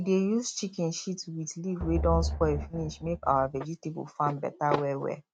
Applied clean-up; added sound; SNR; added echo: neural mask model RNNoise.